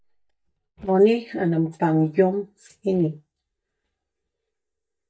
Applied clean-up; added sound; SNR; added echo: neural mask model DeepFilterNet 3.